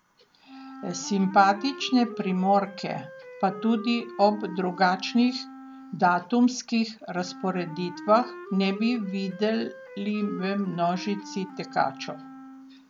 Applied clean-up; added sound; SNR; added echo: none; Wind instrument, woodwind instrument; 15 dB; none.